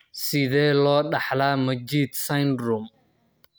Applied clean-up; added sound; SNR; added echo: none; none; none; none.